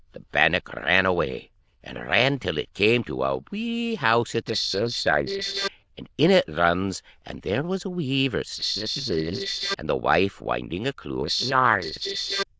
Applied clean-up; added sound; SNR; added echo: neural diffusion model UNIVERSE++.